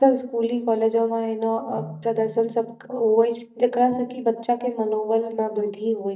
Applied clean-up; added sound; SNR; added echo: neural mask model DeepFilterNet 3.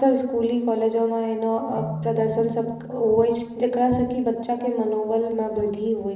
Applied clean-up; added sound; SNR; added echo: none; Keyboard (musical); 17 dB; reverberation time 0.9 s.